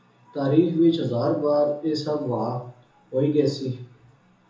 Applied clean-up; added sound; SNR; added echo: none; none; none; reverberation time 0.7 s.